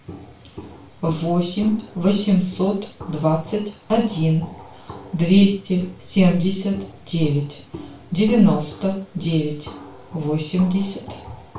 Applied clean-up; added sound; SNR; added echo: none; Walk, footsteps; 18 dB; reverberation time 0.3 s.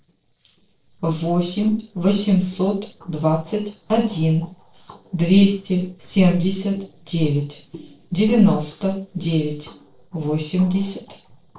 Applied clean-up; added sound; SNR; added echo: neural separator model SepFormer DNS4.